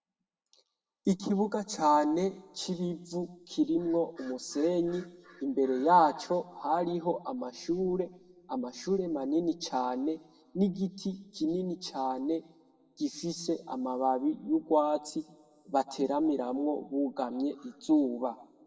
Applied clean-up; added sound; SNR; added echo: none; none; none; reverberation time 1.2 s.